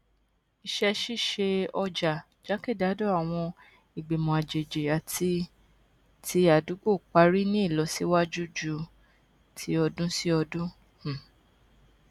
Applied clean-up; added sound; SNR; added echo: none; none; none; none.